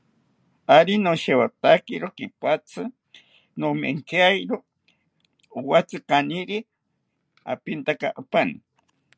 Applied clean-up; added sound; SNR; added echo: none; none; none; none.